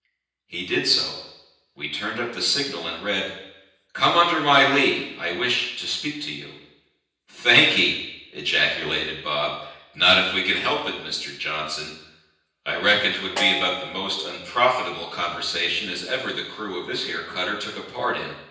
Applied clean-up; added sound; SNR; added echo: none; Snare drum; 12 dB; reverberation time 0.9 s.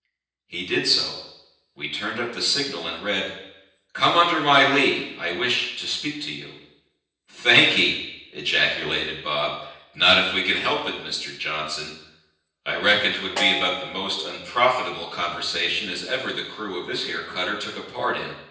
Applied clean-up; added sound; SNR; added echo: neural separator model SepFormer DNS4.